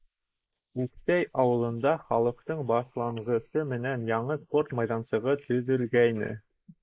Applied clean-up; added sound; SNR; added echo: neural mask model Resemble Enhance denoiser.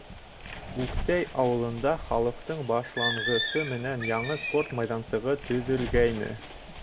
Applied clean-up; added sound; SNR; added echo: none; Bird; 6 dB; none.